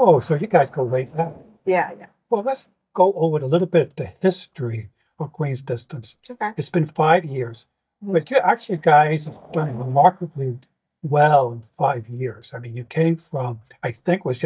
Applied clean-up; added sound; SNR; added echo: neural mask model DeepFilterNet 3.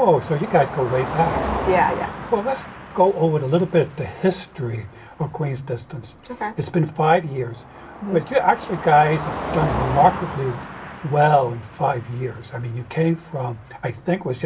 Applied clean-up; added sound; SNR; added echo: none; Car passing by; 10 dB; reverberation time 0.2 s.